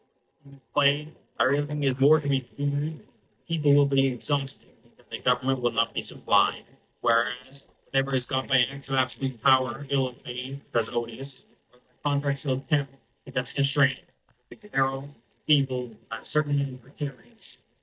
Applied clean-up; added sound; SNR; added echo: neural mask model DeepFilterNet 3.